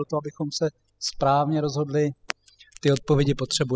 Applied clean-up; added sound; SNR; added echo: classical method spectral subtraction.